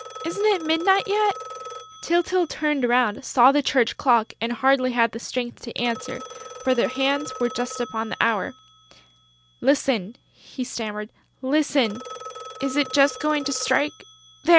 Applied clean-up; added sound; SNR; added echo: none; Telephone; 17 dB; none.